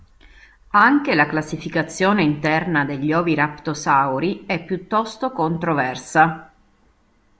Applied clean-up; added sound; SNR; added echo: none; none; none; none.